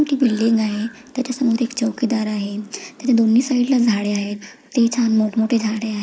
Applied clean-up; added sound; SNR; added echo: neural mask model Resemble Enhance denoiser.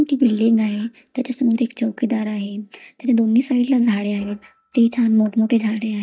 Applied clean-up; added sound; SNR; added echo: neural mask model DeepFilterNet 3.